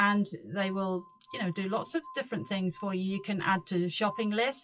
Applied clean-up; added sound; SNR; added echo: classical method WPE with log-MMSE.